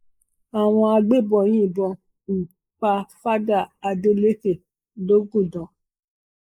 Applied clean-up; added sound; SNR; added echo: neural mask model Resemble Enhance denoiser.